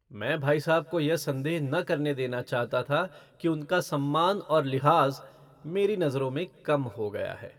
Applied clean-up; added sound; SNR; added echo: none; none; none; reverberation time 2.0 s.